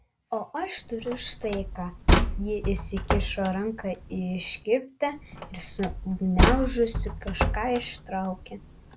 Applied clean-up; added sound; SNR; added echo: none; Slam; -2 dB; none.